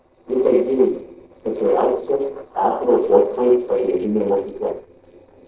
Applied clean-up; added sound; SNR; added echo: neural separator model SepFormer DNS4.